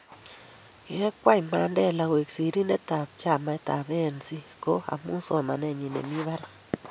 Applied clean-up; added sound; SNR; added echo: none; none; none; none.